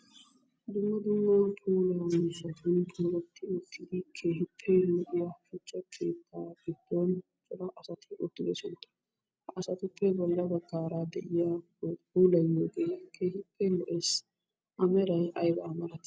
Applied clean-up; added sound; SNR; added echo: none; none; none; none.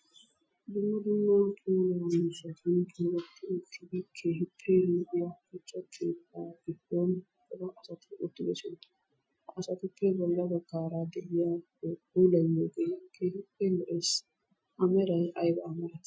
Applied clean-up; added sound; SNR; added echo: classical method Wiener filter.